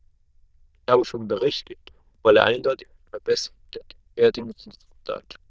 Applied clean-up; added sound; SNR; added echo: neural diffusion model UNIVERSE++.